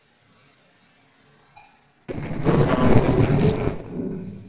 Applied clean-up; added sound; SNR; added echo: neural separator model SepFormer DNS4.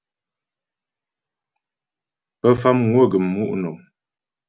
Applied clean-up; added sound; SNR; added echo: none; none; none; none.